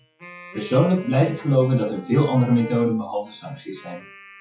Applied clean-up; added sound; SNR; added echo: classical method WPE with log-MMSE.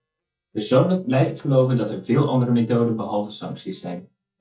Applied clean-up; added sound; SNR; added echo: neural mask model DeepFilterNet 3.